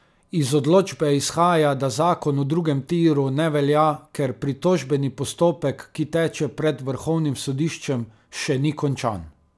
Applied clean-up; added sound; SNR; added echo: none; none; none; none.